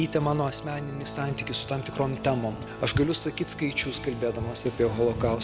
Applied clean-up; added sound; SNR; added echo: none; Organ; 12 dB; none.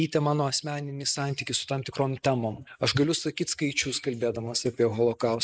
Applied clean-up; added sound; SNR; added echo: neural mask model Resemble Enhance denoiser.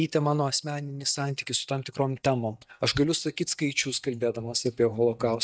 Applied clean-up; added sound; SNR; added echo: neural mask model DeepFilterNet 3.